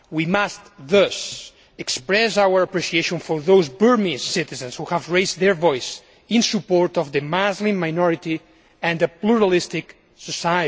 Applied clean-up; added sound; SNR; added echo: none; none; none; none.